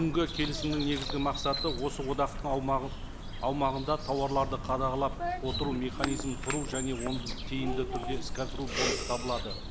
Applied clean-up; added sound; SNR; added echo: none; Bird vocalization, bird call, bird song; 3 dB; none.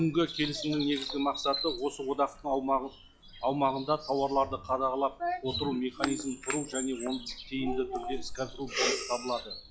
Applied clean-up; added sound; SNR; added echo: classical method log-MMSE.